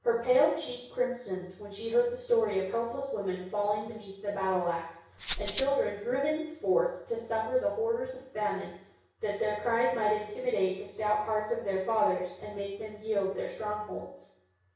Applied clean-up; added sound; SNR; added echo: none; Rattle (instrument); 6 dB; reverberation time 0.6 s.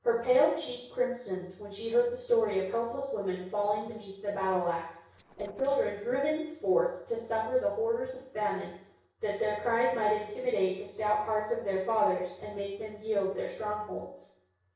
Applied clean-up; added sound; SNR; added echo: neural separator model SepFormer DNS4.